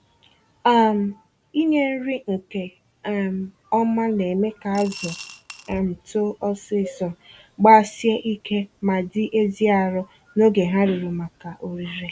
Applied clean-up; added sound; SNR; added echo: none; Coin (dropping) / Glass; 17 dB; none.